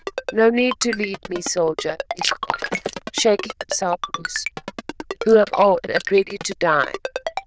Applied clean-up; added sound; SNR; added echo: neural diffusion model UNIVERSE++.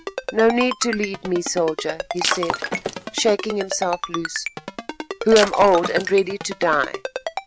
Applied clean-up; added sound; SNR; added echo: none; Ringtone + Shatter; 7 dB; none.